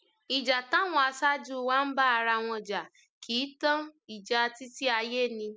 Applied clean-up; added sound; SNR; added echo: none; none; none; none.